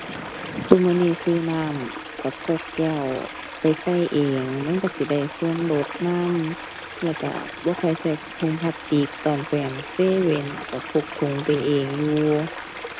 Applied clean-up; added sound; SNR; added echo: none; Stream; 11 dB; none.